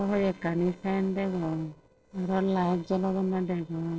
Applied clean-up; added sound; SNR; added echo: neural separator model SepFormer DNS4.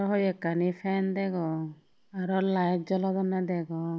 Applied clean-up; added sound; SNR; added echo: none; none; none; none.